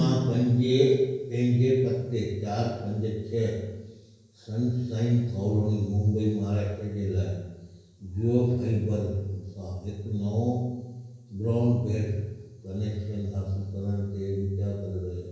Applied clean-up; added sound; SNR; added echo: none; none; none; reverberation time 1.0 s.